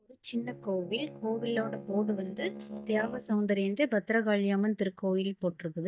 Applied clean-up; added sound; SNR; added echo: neural mask model DeepFilterNet 3.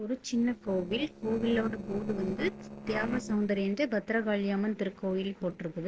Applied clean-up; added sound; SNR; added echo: neural separator model SepFormer DNS4.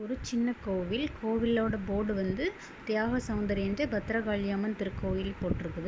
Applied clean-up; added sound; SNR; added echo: none; none; none; none.